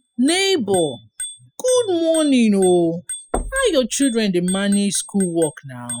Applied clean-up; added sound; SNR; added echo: classical method spectral subtraction.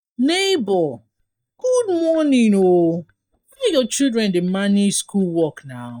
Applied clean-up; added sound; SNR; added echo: neural mask model DeepFilterNet 3.